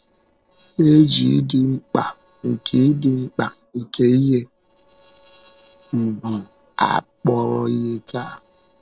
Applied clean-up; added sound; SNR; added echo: neural separator model SepFormer DNS4.